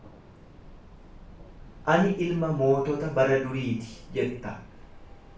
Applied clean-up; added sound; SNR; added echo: none; Train; 19 dB; reverberation time 0.4 s.